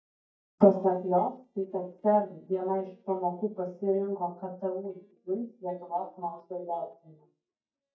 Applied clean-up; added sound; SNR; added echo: neural mask model DeepFilterNet 3.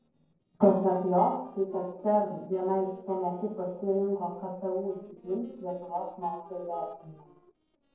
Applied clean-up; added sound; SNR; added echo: neural separator model SepFormer DNS4.